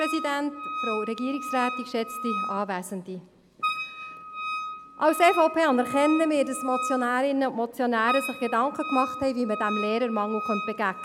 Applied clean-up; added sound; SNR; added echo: none; Wind instrument, woodwind instrument; 7 dB; none.